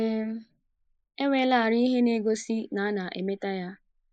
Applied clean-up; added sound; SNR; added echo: neural mask model Resemble Enhance denoiser.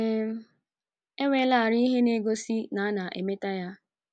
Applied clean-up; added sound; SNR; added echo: none; none; none; none.